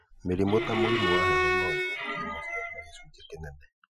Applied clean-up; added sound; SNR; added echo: classical method Wiener filter.